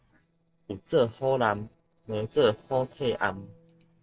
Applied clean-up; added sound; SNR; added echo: neural separator model SepFormer DNS4.